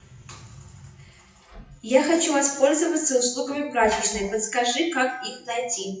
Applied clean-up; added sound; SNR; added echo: classical method WPE with log-MMSE.